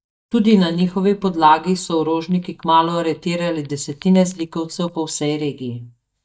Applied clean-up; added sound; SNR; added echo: neural mask model DeepFilterNet 3.